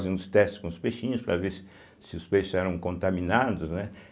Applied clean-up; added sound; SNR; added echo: none; none; none; none.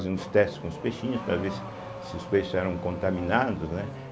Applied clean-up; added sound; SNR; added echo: none; Accelerating, revving, vroom / Car; 9 dB; none.